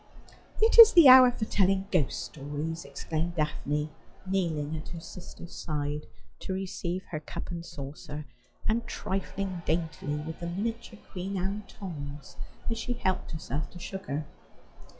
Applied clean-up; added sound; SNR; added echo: classical method log-MMSE.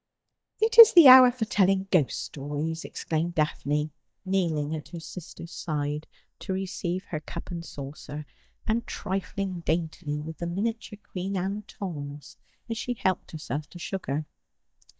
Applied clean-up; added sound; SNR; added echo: neural mask model DeepFilterNet 3.